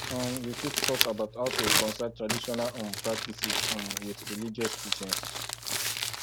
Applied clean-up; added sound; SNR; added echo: none; Crumpling, crinkling; -3 dB; none.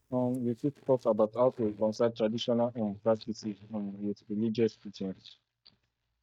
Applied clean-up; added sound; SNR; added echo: neural mask model DeepFilterNet 3.